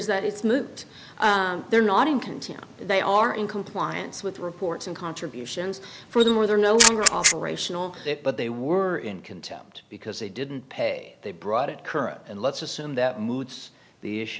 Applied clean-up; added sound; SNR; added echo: none; Camera; -3 dB; none.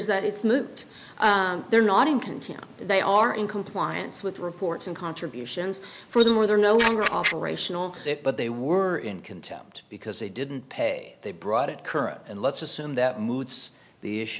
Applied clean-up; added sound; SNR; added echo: neural mask model Resemble Enhance denoiser.